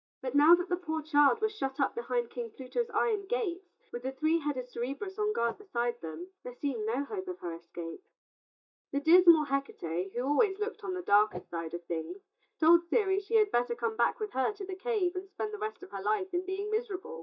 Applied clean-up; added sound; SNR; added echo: neural mask model DeepFilterNet 3.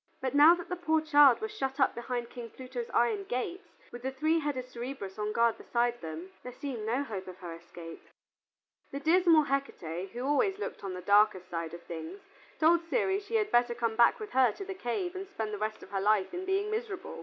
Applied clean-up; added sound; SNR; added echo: none; none; none; none.